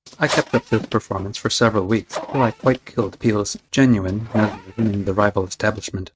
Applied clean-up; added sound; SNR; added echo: neural mask model RNNoise.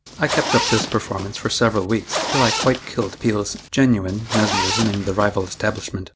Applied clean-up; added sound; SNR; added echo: none; Zipper (clothing); 5 dB; none.